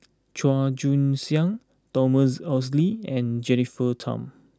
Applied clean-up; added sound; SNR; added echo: none; none; none; none.